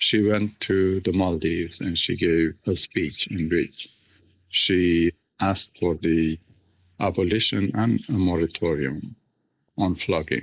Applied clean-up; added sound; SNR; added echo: neural mask model Resemble Enhance denoiser.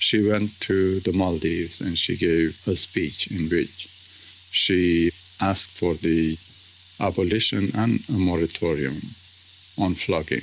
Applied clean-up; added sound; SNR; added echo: none; none; none; none.